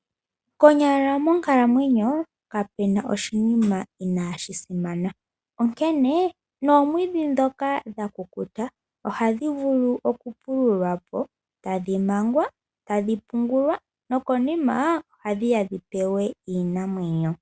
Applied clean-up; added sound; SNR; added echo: none; none; none; none.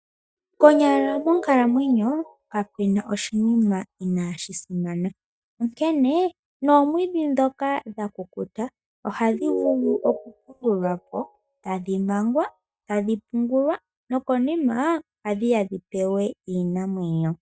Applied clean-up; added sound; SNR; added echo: neural mask model DeepFilterNet 3.